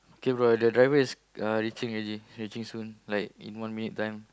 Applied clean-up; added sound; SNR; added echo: none; none; none; none.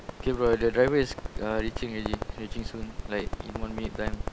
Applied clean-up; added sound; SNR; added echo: none; Crackle; 5 dB; none.